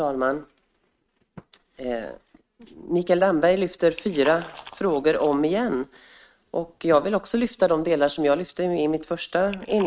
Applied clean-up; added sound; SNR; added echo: neural mask model RNNoise.